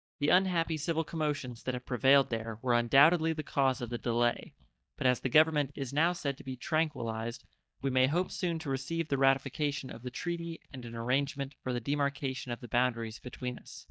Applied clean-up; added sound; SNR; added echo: neural mask model DeepFilterNet 3.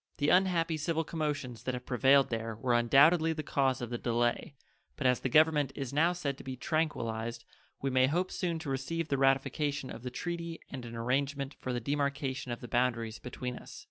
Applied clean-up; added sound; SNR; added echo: none; none; none; none.